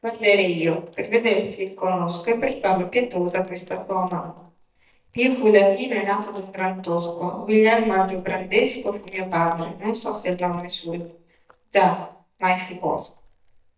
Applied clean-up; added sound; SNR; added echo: neural mask model DeepFilterNet 3.